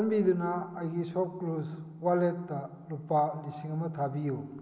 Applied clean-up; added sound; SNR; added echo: none; none; none; none.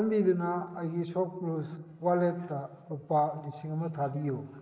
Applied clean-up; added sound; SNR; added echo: neural mask model Resemble Enhance denoiser.